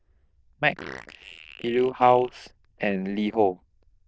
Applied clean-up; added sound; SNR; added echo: neural diffusion model UNIVERSE++.